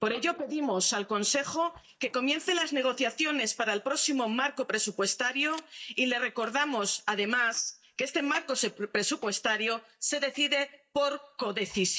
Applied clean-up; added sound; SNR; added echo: neural mask model DeepFilterNet 3.